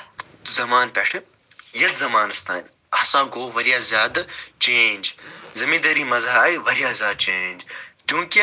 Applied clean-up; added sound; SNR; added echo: none; none; none; none.